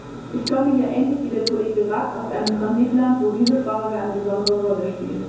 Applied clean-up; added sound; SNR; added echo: none; Tick-tock; 16 dB; reverberation time 0.6 s.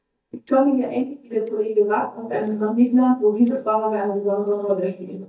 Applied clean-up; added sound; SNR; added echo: neural mask model DeepFilterNet 3.